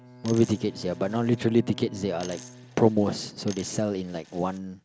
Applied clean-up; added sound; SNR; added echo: none; Bowed string instrument + Coin (dropping); 18 dB; none.